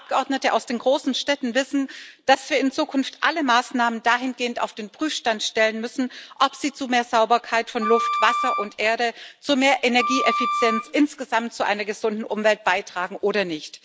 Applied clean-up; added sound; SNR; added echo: none; Wind instrument, woodwind instrument; 3 dB; none.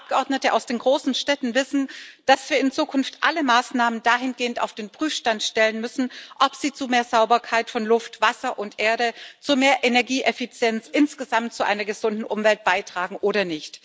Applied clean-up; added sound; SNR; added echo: none; none; none; none.